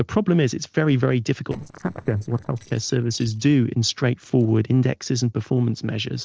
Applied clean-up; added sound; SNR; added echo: neural separator model SepFormer DNS4.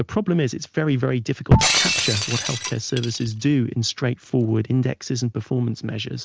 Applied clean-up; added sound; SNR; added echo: none; Shatter; 1 dB; none.